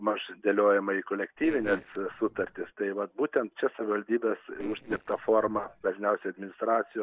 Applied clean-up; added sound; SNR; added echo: neural separator model SepFormer DNS4.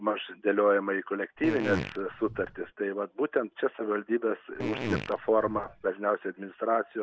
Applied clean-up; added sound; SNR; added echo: none; Fart; 7 dB; none.